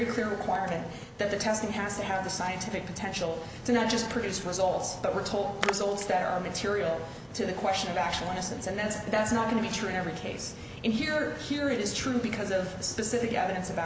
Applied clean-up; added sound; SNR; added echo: none; Splash, splatter; 13 dB; none.